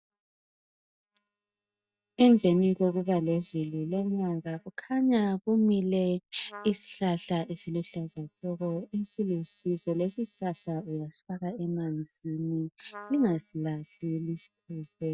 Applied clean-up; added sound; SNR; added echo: neural mask model DeepFilterNet 3.